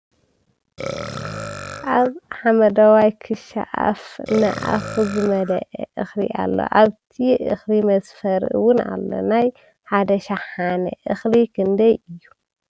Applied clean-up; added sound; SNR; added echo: none; Burping, eructation; 14 dB; none.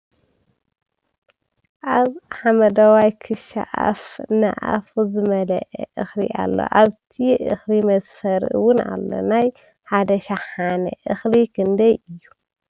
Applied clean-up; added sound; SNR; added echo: none; none; none; none.